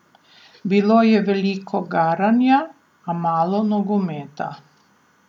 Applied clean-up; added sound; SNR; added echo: none; none; none; none.